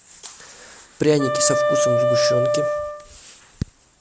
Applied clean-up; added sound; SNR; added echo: none; Wind instrument, woodwind instrument; -4 dB; none.